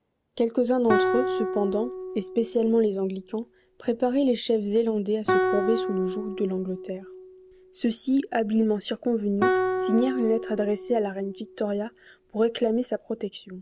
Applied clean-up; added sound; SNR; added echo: none; Guitar; 4 dB; none.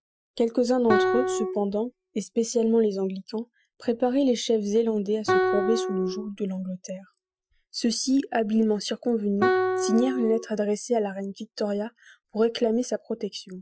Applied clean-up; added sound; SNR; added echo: classical method Wiener filter.